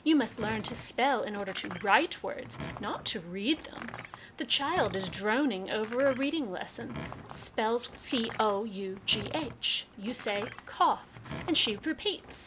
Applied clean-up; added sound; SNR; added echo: none; Door; 14 dB; none.